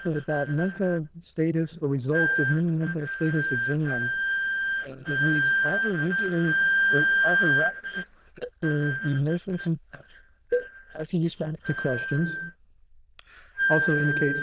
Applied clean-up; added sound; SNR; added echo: neural diffusion model UNIVERSE++.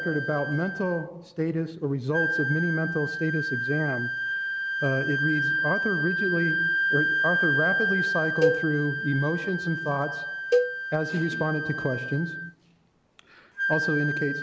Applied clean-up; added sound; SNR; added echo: none; Cowbell + Wind instrument, woodwind instrument; -1 dB; none.